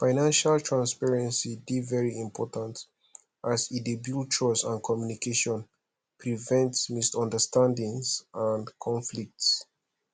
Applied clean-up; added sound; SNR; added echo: none; none; none; none.